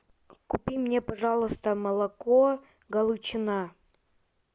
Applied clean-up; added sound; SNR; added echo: none; none; none; none.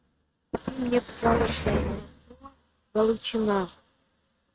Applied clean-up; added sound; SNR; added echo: neural mask model RNNoise.